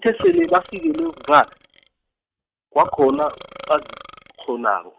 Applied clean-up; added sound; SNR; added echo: neural mask model RNNoise.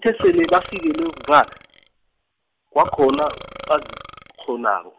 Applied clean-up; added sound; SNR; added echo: none; Burping, eructation; 15 dB; none.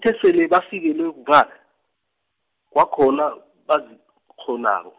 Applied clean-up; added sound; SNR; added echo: none; none; none; none.